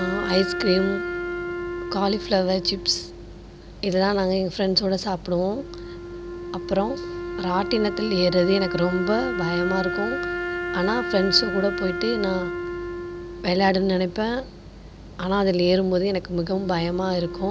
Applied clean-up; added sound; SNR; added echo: none; Wind instrument, woodwind instrument; 7 dB; none.